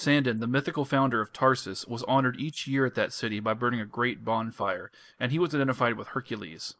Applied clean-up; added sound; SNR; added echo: neural mask model Resemble Enhance denoiser.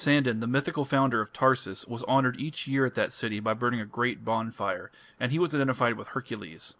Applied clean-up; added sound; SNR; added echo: none; none; none; none.